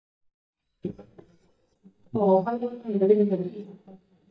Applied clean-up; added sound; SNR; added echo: neural mask model DeepFilterNet 3.